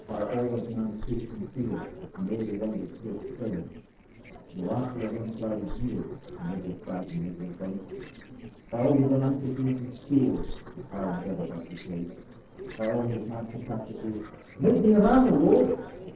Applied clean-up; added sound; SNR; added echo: neural separator model SepFormer DNS4.